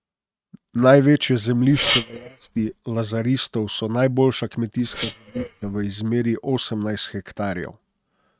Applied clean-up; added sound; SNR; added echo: neural mask model RNNoise.